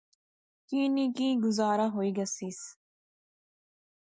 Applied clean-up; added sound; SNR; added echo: none; none; none; none.